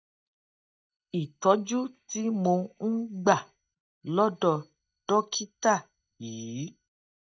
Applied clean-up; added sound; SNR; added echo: neural mask model DeepFilterNet 3.